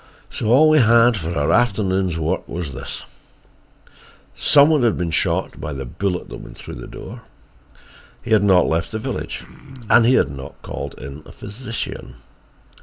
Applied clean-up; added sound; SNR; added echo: none; Cough; 17 dB; none.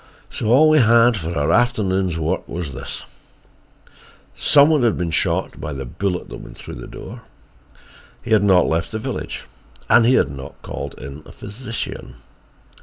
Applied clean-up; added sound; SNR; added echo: none; none; none; none.